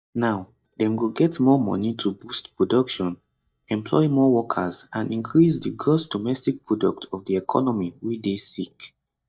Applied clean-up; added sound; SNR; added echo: neural mask model DeepFilterNet 3.